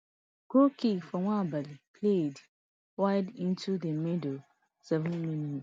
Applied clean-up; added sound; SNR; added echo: none; none; none; none.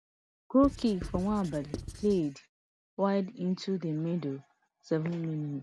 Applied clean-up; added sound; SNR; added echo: none; Writing; 10 dB; none.